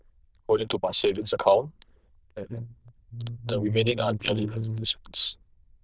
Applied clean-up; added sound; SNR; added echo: neural diffusion model UNIVERSE++.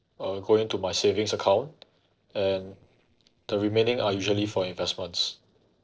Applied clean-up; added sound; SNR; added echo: neural separator model SepFormer DNS4.